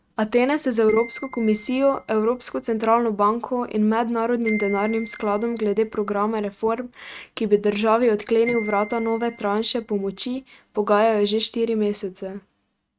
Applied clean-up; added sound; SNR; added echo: neural mask model RNNoise.